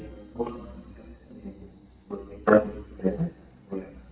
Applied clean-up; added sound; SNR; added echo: neural mask model DeepFilterNet 3.